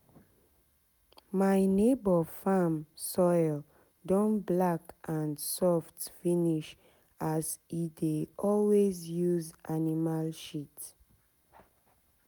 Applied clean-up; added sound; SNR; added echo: none; none; none; none.